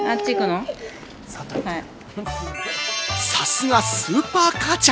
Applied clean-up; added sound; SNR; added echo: none; none; none; none.